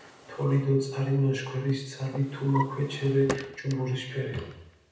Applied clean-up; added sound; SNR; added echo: none; Drawer open or close; 13 dB; reverberation time 0.9 s.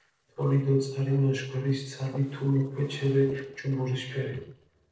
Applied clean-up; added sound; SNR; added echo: neural separator model SepFormer DNS4.